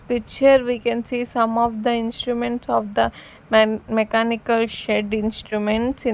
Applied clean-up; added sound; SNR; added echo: none; none; none; none.